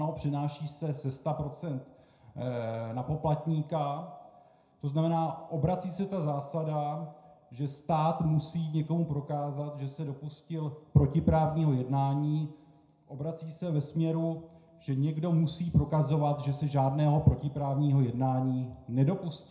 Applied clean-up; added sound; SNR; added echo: none; none; none; reverberation time 0.5 s.